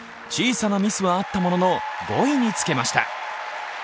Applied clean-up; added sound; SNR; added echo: none; none; none; none.